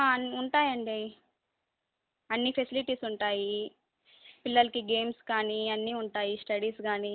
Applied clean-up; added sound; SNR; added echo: none; none; none; none.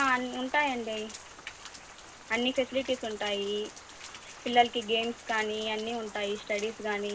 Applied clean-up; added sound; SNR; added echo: none; Rain; 15 dB; reverberation time 0.2 s.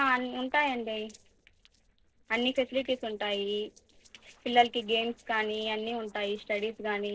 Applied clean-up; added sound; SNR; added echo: neural separator model SepFormer DNS4.